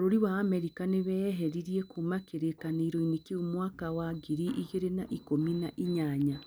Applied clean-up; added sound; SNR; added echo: none; none; none; none.